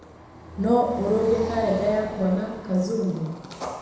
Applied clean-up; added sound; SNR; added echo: none; Car passing by; 13 dB; reverberation time 1.0 s.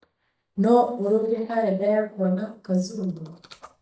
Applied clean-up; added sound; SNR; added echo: neural mask model DeepFilterNet 3.